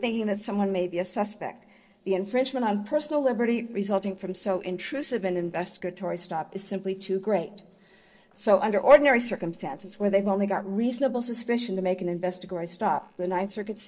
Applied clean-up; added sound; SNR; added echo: neural separator model SepFormer DNS4.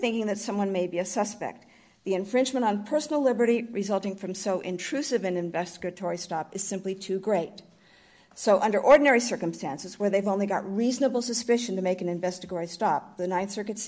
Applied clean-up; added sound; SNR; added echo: none; none; none; none.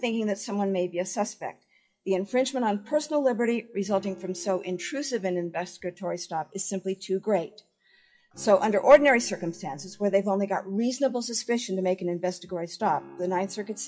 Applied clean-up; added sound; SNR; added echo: classical method WPE with log-MMSE.